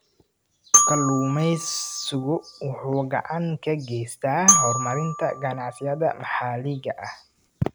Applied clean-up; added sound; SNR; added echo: none; Glockenspiel; 0 dB; none.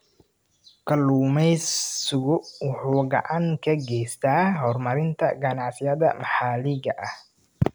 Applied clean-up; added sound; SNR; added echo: none; none; none; none.